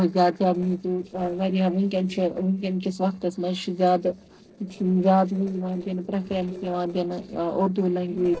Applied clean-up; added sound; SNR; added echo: neural separator model SepFormer DNS4.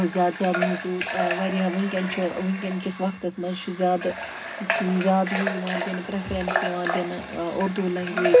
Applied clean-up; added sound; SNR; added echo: none; Water tap, faucet / Water; 6 dB; reverberation time 0.2 s.